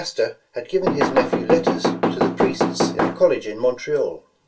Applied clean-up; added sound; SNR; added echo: none; Knock / Wood; -2 dB; reverberation time 0.2 s.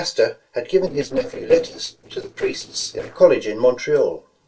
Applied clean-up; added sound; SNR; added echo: neural separator model SepFormer DNS4.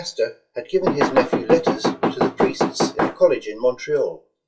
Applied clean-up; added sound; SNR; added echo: classical method WPE with log-MMSE.